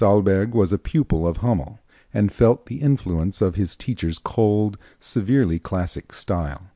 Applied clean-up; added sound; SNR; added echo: none; none; none; none.